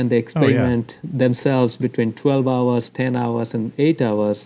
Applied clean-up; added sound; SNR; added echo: none; none; none; none.